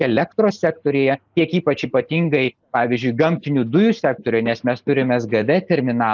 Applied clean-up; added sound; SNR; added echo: neural mask model Resemble Enhance denoiser.